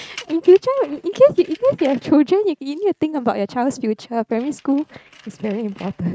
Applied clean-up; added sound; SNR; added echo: neural mask model RNNoise.